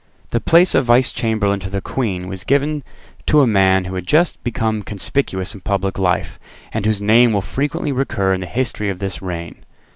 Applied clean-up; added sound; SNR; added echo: none; none; none; none.